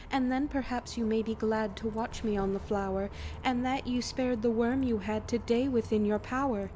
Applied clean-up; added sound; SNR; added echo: none; Bus; 13 dB; none.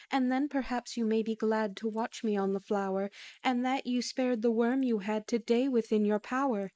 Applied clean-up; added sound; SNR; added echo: neural mask model Resemble Enhance denoiser.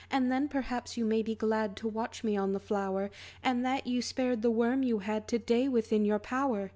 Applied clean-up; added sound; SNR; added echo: none; none; none; none.